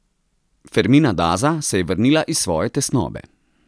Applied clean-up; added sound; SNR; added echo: none; none; none; none.